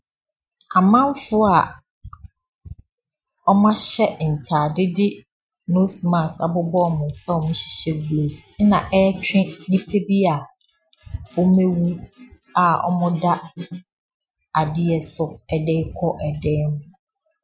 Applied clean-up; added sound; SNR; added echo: classical method Wiener filter.